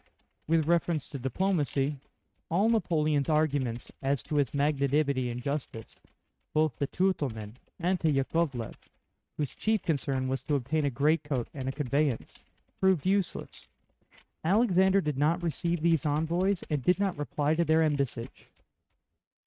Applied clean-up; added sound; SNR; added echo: neural mask model RNNoise.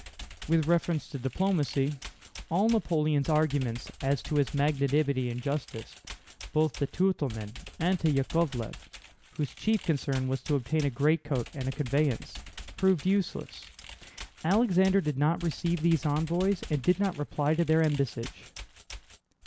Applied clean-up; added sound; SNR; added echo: none; Computer keyboard; 16 dB; none.